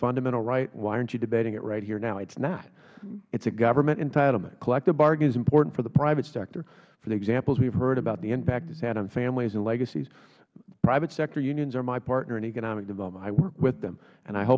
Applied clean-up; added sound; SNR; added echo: none; none; none; none.